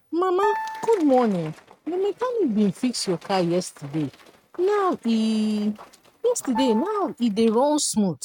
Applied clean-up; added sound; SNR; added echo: neural mask model RNNoise.